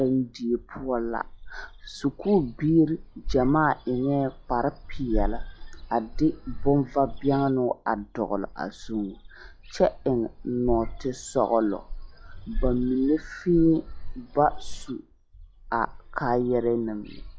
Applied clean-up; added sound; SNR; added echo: classical method log-MMSE.